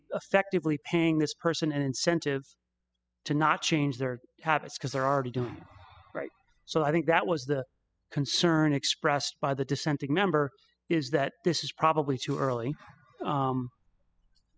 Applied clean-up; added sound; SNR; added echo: classical method spectral subtraction.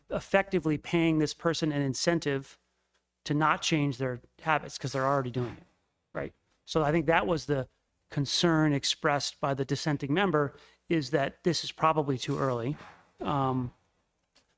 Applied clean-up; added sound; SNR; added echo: neural mask model RNNoise.